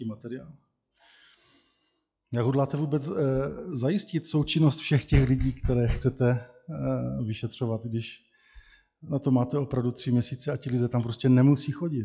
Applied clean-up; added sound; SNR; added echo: classical method log-MMSE.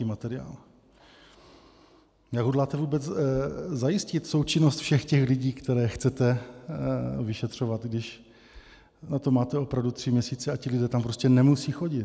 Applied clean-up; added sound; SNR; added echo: none; none; none; none.